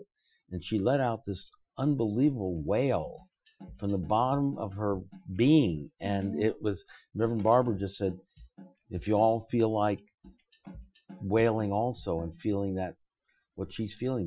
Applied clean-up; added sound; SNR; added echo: classical method Wiener filter.